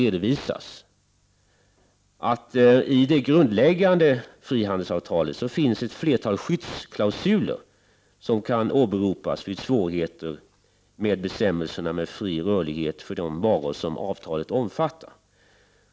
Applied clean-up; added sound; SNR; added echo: none; none; none; none.